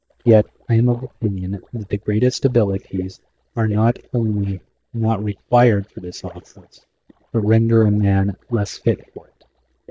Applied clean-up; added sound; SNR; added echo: neural mask model DeepFilterNet 3.